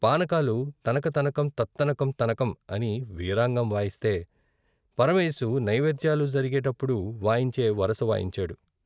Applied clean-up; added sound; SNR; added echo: none; none; none; none.